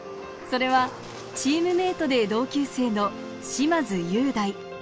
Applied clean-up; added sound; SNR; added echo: none; none; none; none.